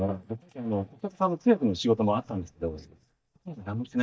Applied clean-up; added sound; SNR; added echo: neural mask model DeepFilterNet 3.